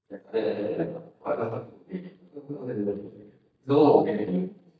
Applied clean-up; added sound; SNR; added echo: neural mask model DeepFilterNet 3.